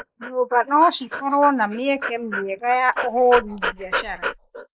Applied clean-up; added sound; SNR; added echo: neural mask model Resemble Enhance denoiser.